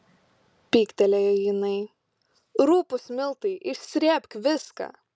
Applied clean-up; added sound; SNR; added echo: none; none; none; none.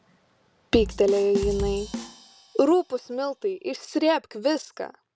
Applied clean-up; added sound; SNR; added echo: none; Bass drum / Drum kit; 11 dB; none.